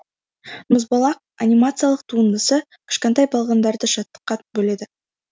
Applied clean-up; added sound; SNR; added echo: none; none; none; none.